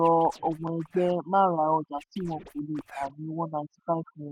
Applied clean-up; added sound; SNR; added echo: neural mask model RNNoise.